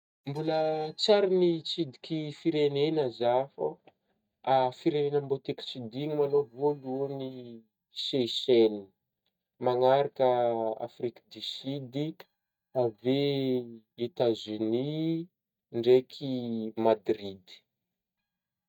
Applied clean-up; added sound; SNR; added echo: neural mask model DeepFilterNet 3.